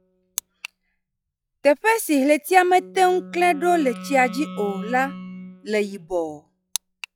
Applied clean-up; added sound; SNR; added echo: classical method log-MMSE.